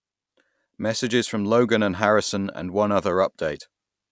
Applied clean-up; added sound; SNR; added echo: none; none; none; none.